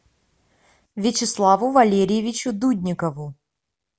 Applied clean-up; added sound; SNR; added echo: none; none; none; none.